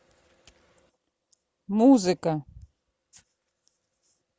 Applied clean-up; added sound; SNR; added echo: none; none; none; none.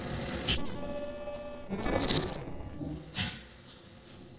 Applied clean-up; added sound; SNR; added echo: neural separator model SepFormer DNS4.